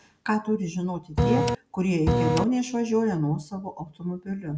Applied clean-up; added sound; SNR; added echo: none; Printer; -5 dB; none.